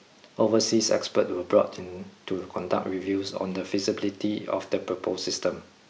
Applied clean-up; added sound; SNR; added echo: none; none; none; none.